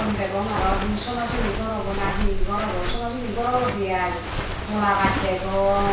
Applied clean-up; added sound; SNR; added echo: none; Walk, footsteps; 2 dB; reverberation time 0.7 s.